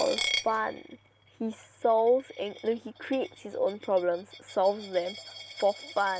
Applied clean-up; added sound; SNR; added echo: none; Coin (dropping); 11 dB; none.